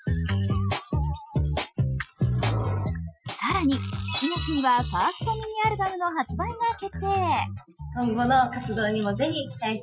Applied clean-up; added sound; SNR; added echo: classical method Wiener filter.